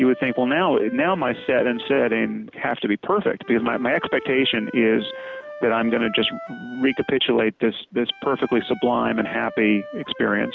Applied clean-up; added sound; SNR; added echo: none; Wind instrument, woodwind instrument; 17 dB; none.